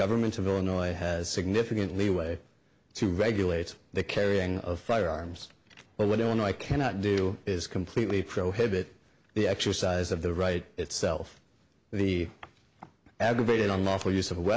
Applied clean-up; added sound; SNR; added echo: none; none; none; none.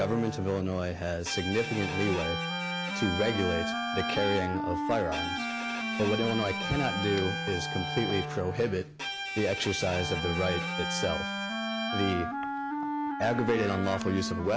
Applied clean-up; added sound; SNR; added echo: none; Wind instrument, woodwind instrument + Bowed string instrument; 2 dB; none.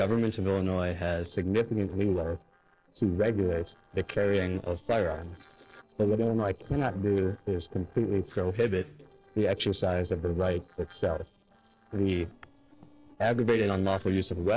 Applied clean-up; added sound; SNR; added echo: neural separator model SepFormer DNS4.